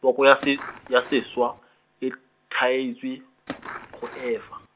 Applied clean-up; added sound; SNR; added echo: none; Skateboard; 15 dB; none.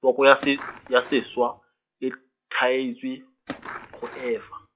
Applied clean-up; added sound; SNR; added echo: classical method log-MMSE.